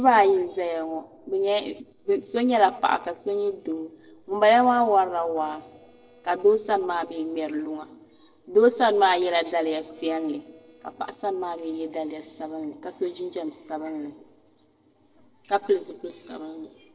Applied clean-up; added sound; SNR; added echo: neural separator model SepFormer DNS4.